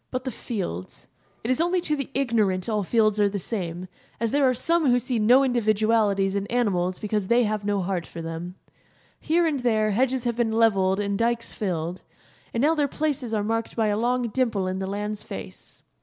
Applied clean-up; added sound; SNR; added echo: none; none; none; none.